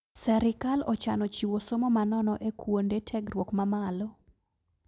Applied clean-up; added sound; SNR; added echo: none; none; none; none.